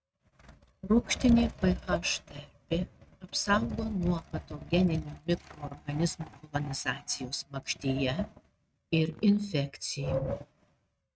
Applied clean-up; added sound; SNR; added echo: neural mask model RNNoise.